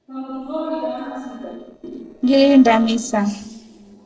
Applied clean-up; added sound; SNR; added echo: neural separator model SepFormer DNS4.